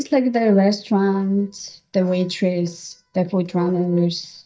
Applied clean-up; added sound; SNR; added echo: neural mask model DeepFilterNet 3.